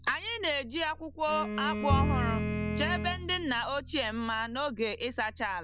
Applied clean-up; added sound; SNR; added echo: none; Bowed string instrument + Bowed string instrument; 2 dB; none.